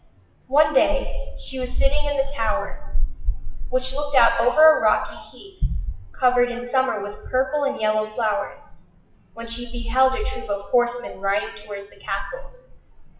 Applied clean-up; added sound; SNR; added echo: classical method WPE with log-MMSE.